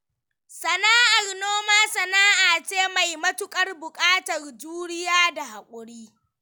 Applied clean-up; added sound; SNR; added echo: none; none; none; none.